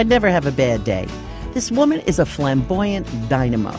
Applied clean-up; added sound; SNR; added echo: none; none; none; none.